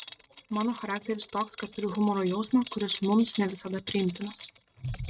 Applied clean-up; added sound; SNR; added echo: neural mask model RNNoise.